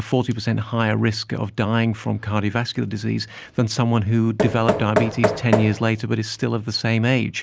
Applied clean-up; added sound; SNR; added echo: none; Knock; 4 dB; none.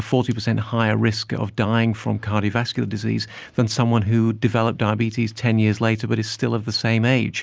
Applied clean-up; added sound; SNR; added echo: none; none; none; none.